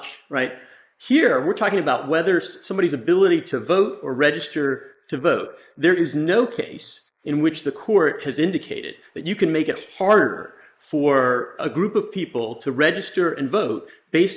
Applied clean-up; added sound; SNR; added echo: neural mask model Resemble Enhance denoiser.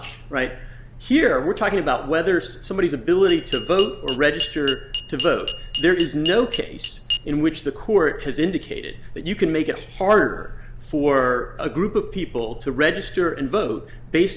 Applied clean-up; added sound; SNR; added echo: none; Glass; 3 dB; none.